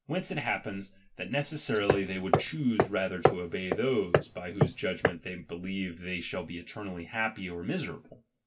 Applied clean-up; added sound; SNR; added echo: none; Hammer; -3 dB; reverberation time 0.2 s.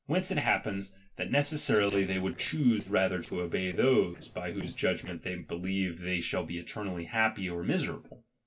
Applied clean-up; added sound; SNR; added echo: neural separator model SepFormer DNS4.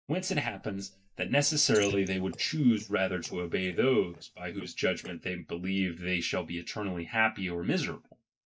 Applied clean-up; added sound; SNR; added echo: neural mask model DeepFilterNet 3.